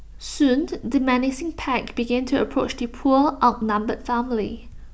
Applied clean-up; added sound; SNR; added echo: none; none; none; none.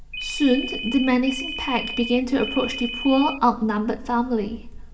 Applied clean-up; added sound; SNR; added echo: none; Ringtone; 9 dB; reverberation time 1.2 s.